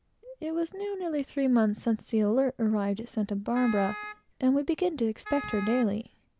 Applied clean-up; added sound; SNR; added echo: none; Wind instrument, woodwind instrument; 13 dB; none.